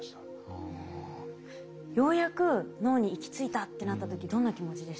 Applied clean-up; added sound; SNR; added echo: none; none; none; none.